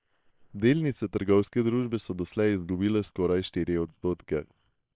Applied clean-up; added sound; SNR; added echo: neural separator model SepFormer WHAM!.